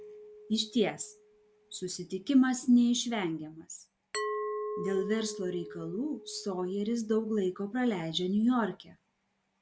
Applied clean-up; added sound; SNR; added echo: none; Glass; 12 dB; none.